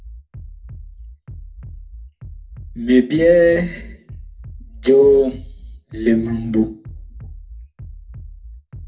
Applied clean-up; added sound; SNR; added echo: none; Bass drum; 16 dB; reverberation time 0.3 s.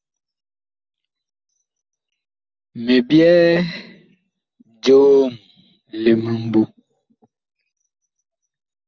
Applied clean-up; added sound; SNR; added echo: none; none; none; none.